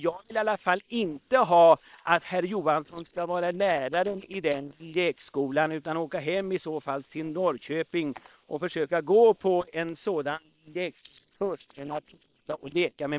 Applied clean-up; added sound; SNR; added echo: neural separator model SepFormer WHAM!.